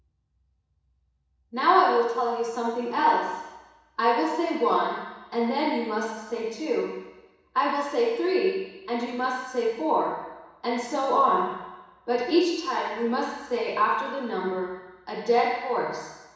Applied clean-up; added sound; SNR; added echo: none; none; none; reverberation time 1.1 s.